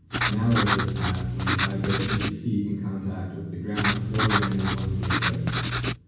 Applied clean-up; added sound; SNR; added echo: none; Writing; -2 dB; reverberation time 1.2 s.